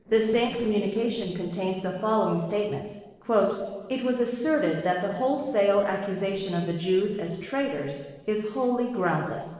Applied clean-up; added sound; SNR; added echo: neural separator model SepFormer DNS4.